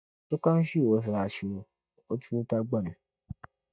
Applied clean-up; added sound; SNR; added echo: neural mask model DeepFilterNet 3.